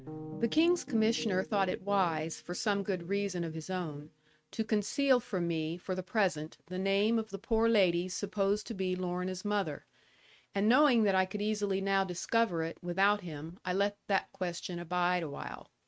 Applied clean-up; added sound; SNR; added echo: neural mask model RNNoise.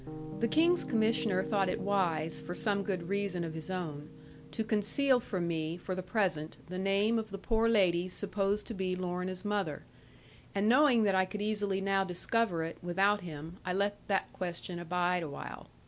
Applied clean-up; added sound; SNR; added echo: none; Piano; 15 dB; none.